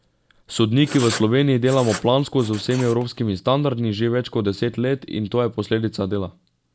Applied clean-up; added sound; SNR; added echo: none; Writing; 14 dB; none.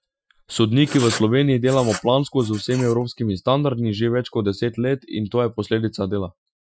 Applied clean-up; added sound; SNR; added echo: classical method Wiener filter.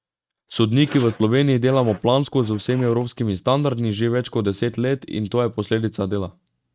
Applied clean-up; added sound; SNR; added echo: neural mask model RNNoise.